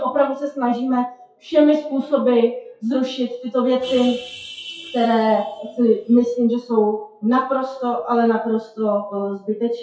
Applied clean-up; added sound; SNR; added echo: classical method WPE with log-MMSE.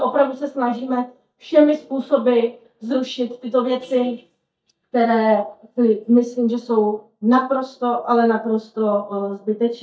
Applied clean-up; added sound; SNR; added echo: neural mask model DeepFilterNet 3.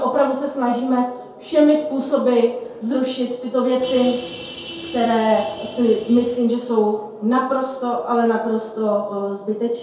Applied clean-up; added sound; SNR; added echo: none; Vehicle horn, car horn, honking; 15 dB; reverberation time 2.2 s.